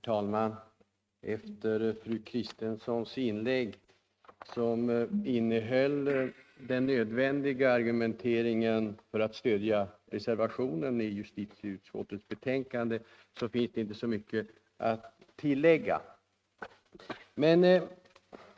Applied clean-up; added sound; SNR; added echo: neural mask model RNNoise.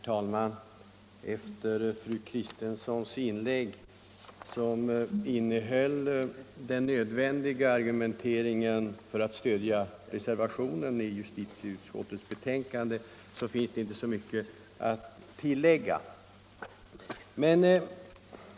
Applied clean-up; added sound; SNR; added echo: none; none; none; none.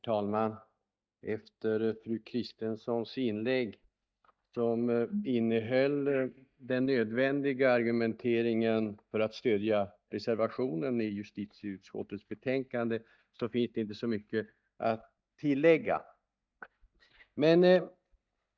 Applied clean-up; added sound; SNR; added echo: neural mask model DeepFilterNet 3.